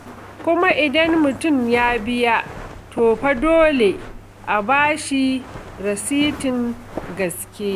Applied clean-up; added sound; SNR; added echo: none; Walk, footsteps + Tap; 15 dB; none.